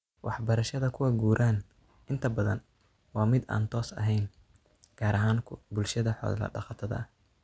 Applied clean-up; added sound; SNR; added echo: none; none; none; none.